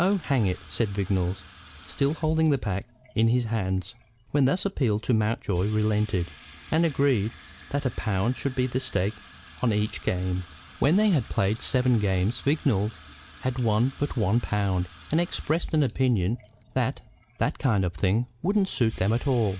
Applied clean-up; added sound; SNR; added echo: none; Sink (filling or washing) / Water tap, faucet; 19 dB; none.